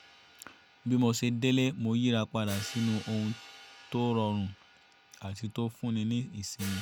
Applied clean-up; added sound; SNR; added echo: none; Hi-hat; 18 dB; none.